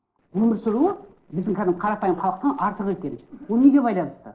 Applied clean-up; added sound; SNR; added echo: neural separator model SepFormer DNS4.